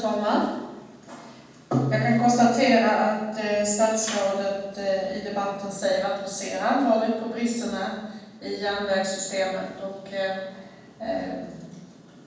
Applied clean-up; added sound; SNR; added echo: none; none; none; reverberation time 1.2 s.